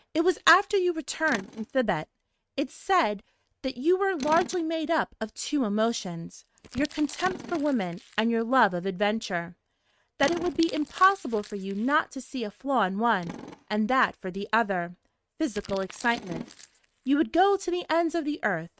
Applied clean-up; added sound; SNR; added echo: neural mask model RNNoise.